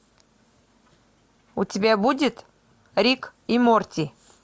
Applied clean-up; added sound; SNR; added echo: none; none; none; none.